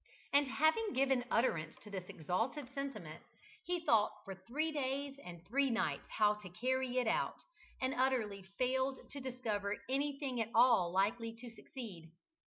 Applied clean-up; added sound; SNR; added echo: none; none; none; none.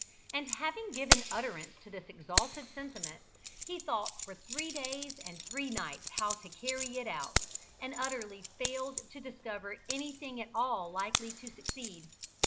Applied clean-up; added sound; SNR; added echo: none; Keys jangling; -2 dB; none.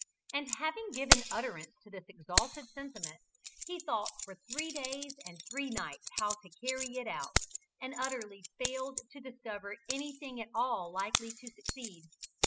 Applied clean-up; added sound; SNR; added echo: classical method spectral subtraction.